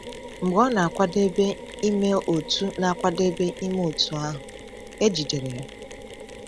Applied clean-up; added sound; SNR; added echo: none; Mechanisms; 14 dB; none.